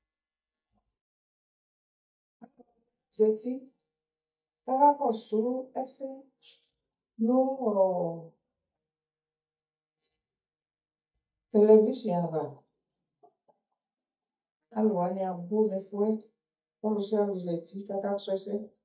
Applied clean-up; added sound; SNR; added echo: neural mask model DeepFilterNet 3.